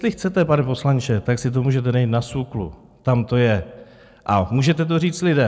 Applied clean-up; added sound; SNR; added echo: none; none; none; none.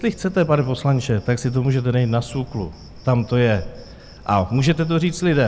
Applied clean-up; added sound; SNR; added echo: none; Cricket; 20 dB; none.